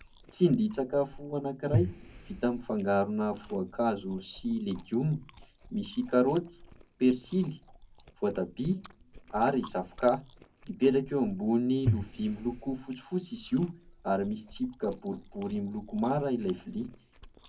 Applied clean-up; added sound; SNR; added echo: none; Chewing, mastication; 11 dB; reverberation time 0.3 s.